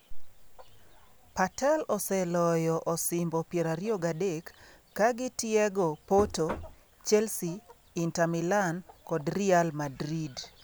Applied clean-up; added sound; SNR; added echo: none; Knock; 10 dB; none.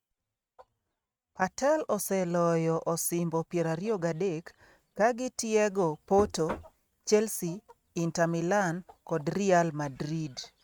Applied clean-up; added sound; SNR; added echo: neural mask model RNNoise.